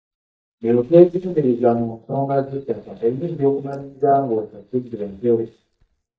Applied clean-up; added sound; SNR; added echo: neural mask model DeepFilterNet 3.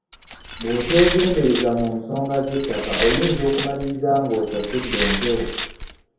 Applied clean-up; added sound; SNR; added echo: none; Glass; 3 dB; reverberation time 0.9 s.